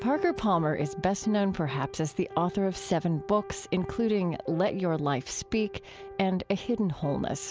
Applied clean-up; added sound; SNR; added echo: none; none; none; none.